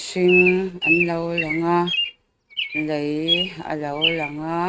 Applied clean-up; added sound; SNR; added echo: neural mask model RNNoise.